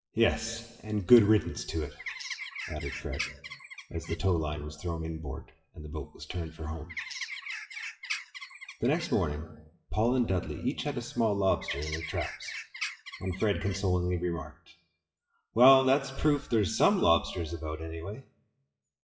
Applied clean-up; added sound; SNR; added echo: classical method WPE with log-MMSE.